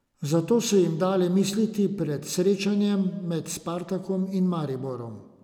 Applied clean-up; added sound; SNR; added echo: none; none; none; none.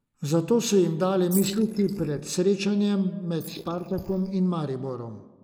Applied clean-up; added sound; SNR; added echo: neural mask model Resemble Enhance denoiser.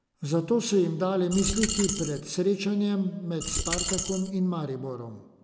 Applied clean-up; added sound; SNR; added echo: none; Coin (dropping); -3 dB; none.